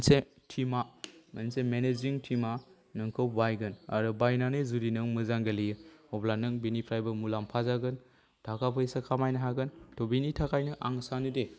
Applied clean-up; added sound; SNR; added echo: none; none; none; none.